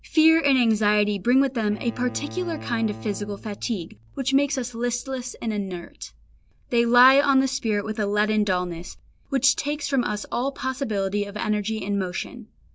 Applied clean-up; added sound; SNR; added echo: none; Bowed string instrument; 15 dB; none.